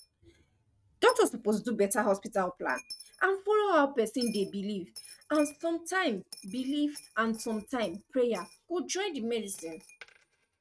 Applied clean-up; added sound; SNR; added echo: neural mask model RNNoise.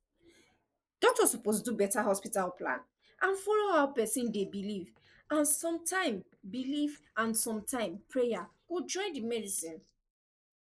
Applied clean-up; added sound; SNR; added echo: neural mask model Resemble Enhance denoiser.